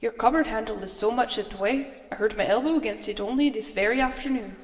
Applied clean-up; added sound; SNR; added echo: neural separator model SepFormer DNS4.